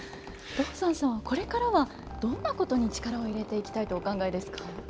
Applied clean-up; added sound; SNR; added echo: none; Squeak; 15 dB; none.